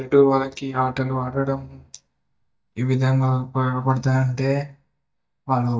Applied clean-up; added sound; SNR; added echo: neural mask model DeepFilterNet 3.